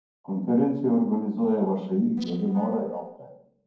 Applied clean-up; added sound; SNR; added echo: neural separator model SepFormer DNS4.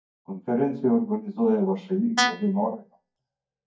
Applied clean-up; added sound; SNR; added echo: neural mask model DeepFilterNet 3.